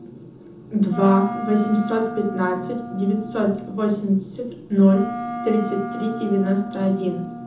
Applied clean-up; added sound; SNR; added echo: none; Wind instrument, woodwind instrument; 10 dB; reverberation time 0.6 s.